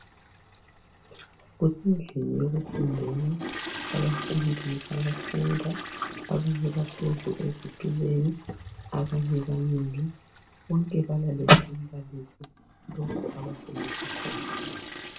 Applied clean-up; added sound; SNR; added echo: none; Toilet flush; 11 dB; reverberation time 0.2 s.